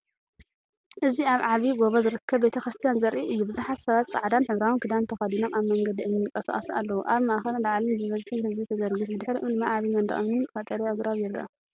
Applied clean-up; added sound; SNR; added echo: none; none; none; none.